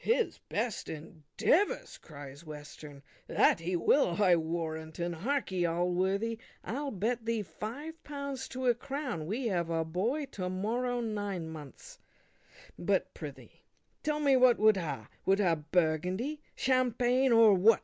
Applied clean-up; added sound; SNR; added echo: none; none; none; none.